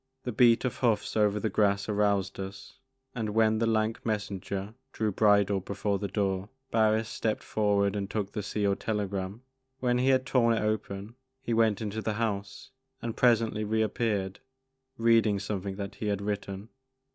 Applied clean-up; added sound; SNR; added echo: none; none; none; none.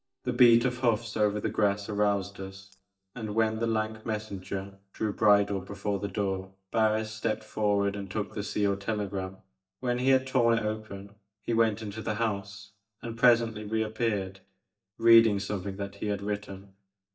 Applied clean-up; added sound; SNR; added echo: neural mask model DeepFilterNet 3.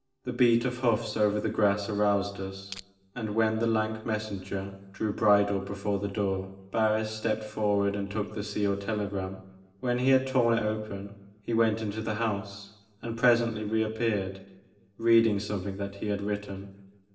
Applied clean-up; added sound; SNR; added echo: none; Crushing; 16 dB; reverberation time 0.9 s.